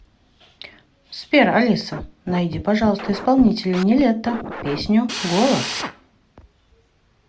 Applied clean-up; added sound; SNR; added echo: none; Drill + Scratching (performance technique); 11 dB; none.